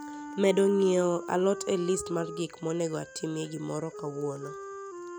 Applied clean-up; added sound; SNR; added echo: none; Wind instrument, woodwind instrument; 12 dB; none.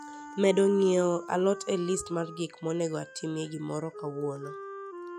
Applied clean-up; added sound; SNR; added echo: classical method log-MMSE.